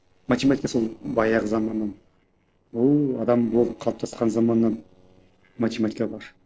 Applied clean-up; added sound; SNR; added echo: neural separator model SepFormer DNS4.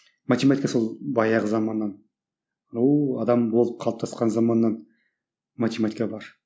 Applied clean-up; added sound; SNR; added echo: none; none; none; none.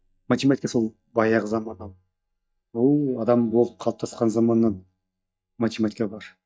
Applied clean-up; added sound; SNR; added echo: neural mask model DeepFilterNet 3.